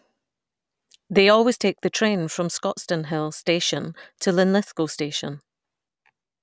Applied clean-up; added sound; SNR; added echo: none; none; none; none.